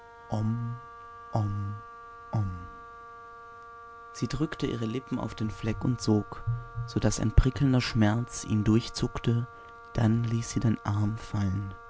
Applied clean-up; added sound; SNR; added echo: none; Wind instrument, woodwind instrument; 18 dB; none.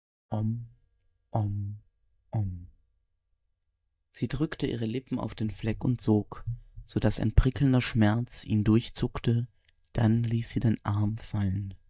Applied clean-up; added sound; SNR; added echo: neural mask model DeepFilterNet 3.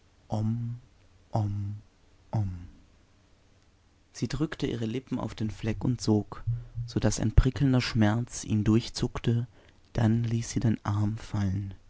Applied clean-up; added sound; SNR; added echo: none; none; none; none.